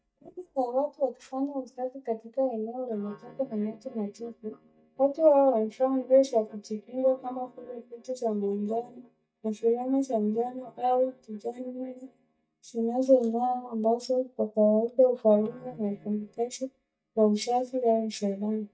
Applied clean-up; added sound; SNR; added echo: neural mask model DeepFilterNet 3.